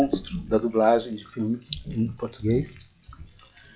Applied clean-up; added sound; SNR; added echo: classical method log-MMSE.